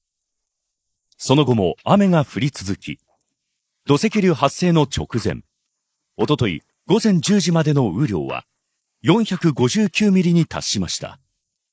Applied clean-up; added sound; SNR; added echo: neural mask model Resemble Enhance denoiser.